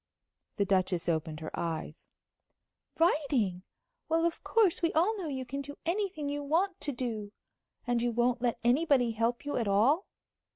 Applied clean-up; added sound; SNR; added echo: none; none; none; none.